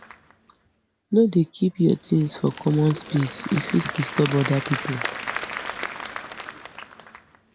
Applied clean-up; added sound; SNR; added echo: none; Applause / Crowd; 10 dB; none.